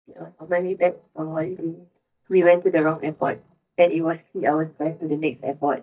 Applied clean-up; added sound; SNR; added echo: neural mask model DeepFilterNet 3.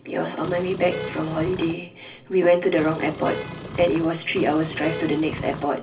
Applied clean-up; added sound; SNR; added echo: none; Vehicle horn, car horn, honking; 9 dB; reverberation time 0.4 s.